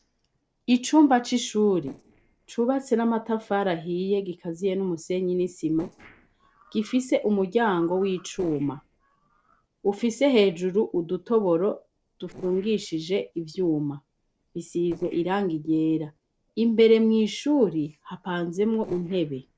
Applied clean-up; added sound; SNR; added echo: neural separator model SepFormer DNS4.